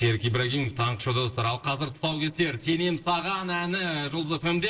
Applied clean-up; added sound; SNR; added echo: neural separator model SepFormer DNS4.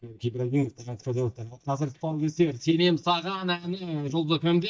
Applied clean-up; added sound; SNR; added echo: neural mask model DeepFilterNet 3.